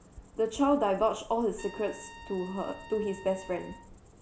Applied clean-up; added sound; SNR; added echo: none; Trumpet + Cricket; 18 dB; none.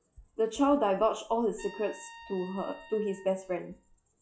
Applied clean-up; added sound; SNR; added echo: classical method log-MMSE.